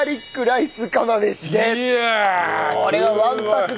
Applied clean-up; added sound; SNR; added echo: none; none; none; none.